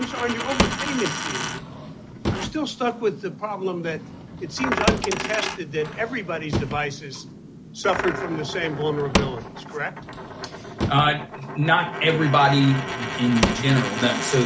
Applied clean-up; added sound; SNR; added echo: none; Coin (dropping) + Drawer open or close / Wood; 4 dB; none.